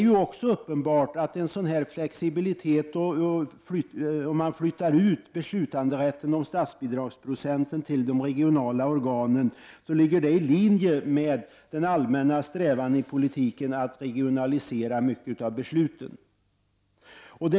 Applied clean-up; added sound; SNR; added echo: none; none; none; none.